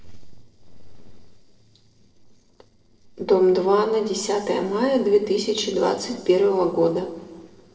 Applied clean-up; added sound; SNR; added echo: neural separator model SepFormer DNS4.